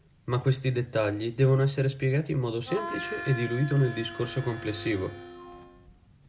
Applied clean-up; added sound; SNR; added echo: none; Harmonica; 12 dB; none.